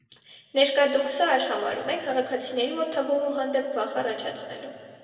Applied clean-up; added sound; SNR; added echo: none; none; none; reverberation time 2.4 s.